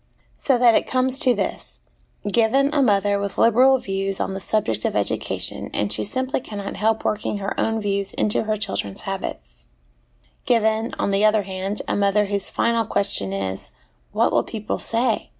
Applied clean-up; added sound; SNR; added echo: none; none; none; none.